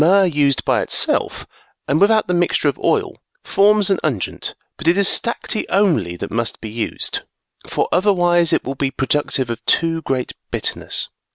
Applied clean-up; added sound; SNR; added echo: none; none; none; none.